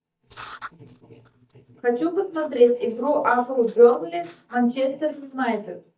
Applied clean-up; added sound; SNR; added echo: neural mask model DeepFilterNet 3.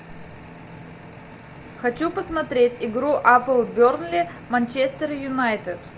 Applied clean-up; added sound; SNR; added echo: none; none; none; none.